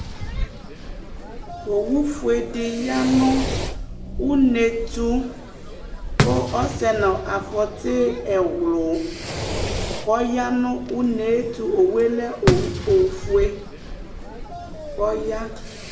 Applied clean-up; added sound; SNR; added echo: none; Fireworks; 6 dB; reverberation time 0.6 s.